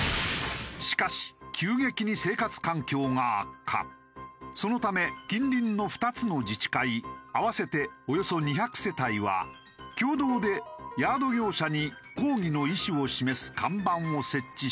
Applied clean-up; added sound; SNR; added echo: none; none; none; none.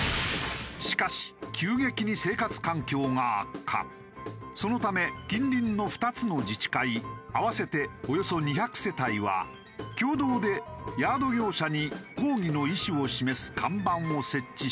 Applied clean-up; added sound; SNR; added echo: none; Guitar / Drum; 14 dB; none.